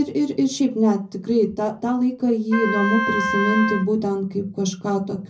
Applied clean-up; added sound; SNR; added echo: none; Wind instrument, woodwind instrument; 5 dB; reverberation time 0.4 s.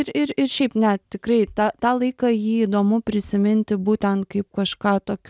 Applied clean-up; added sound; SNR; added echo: none; none; none; none.